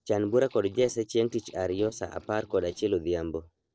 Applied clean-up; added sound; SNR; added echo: neural separator model SepFormer DNS4.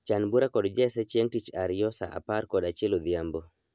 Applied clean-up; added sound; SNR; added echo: none; none; none; none.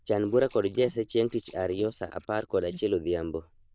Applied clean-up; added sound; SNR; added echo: neural diffusion model UNIVERSE++.